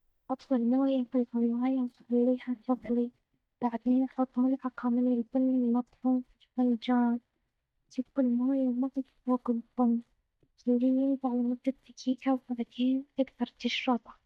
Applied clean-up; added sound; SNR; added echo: neural mask model DeepFilterNet 3.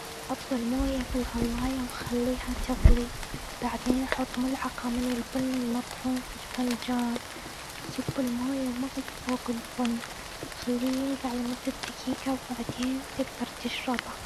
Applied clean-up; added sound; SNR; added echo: none; Rain; 2 dB; none.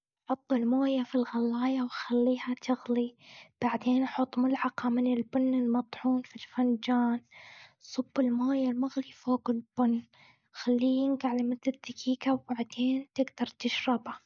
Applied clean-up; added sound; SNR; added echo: none; none; none; none.